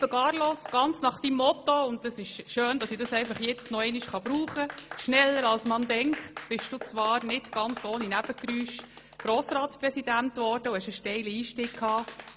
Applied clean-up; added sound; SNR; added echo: none; Clapping; 17 dB; none.